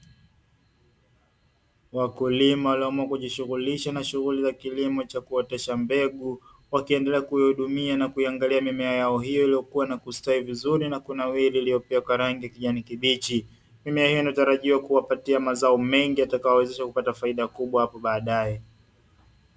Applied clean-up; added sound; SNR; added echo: none; none; none; none.